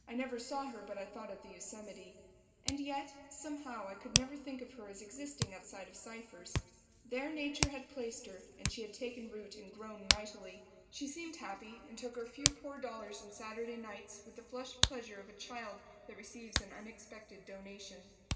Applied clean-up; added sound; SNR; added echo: none; Hands; -2 dB; reverberation time 2.0 s.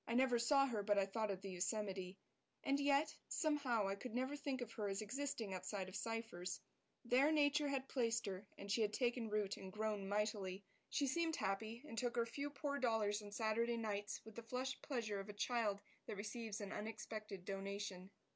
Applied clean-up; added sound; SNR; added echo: none; none; none; none.